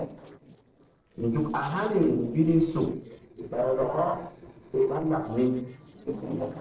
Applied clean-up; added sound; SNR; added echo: neural separator model SepFormer DNS4.